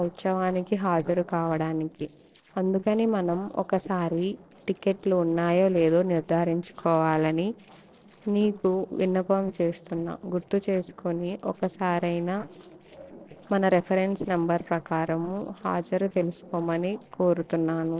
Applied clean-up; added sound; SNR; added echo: neural separator model SepFormer DNS4.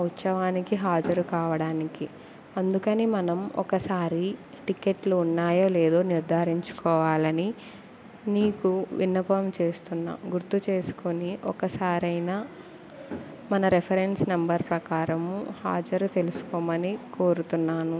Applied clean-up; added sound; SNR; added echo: none; none; none; none.